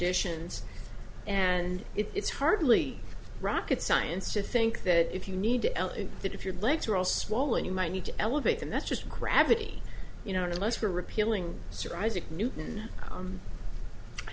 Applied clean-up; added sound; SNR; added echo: none; none; none; none.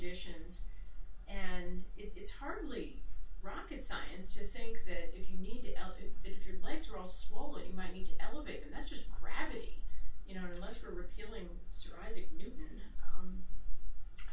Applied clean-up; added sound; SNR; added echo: none; none; none; reverberation time 0.2 s.